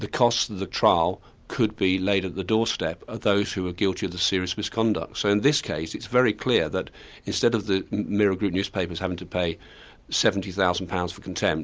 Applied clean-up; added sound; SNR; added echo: none; none; none; none.